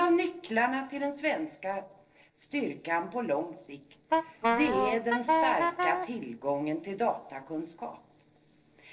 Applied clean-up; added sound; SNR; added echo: neural separator model SepFormer DNS4.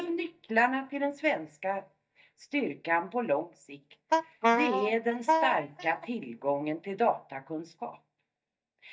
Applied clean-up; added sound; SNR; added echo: neural mask model DeepFilterNet 3.